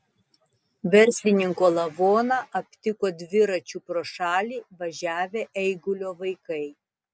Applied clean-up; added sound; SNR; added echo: none; none; none; none.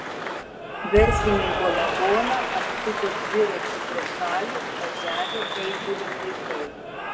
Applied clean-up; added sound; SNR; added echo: none; Applause / Cheering; 0 dB; reverberation time 1.3 s.